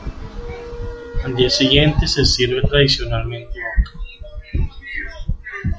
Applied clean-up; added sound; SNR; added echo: classical method log-MMSE.